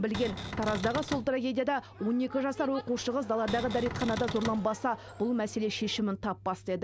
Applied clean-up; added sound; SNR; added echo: none; Cupboard open or close; 7 dB; none.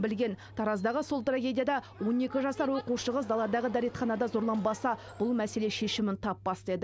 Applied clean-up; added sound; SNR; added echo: none; none; none; none.